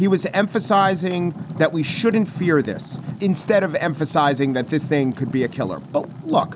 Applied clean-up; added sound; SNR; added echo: none; Fire; 13 dB; none.